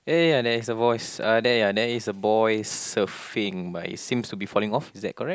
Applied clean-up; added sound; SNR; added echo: none; none; none; none.